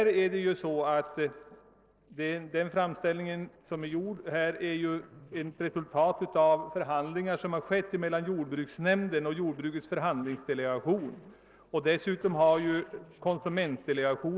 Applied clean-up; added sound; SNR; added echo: neural separator model SepFormer DNS4.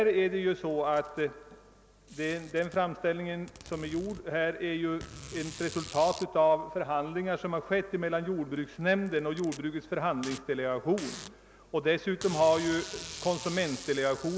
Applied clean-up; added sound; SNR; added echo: none; Packing tape, duct tape; 17 dB; none.